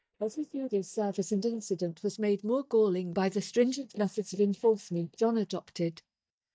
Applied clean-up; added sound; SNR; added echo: neural mask model DeepFilterNet 3.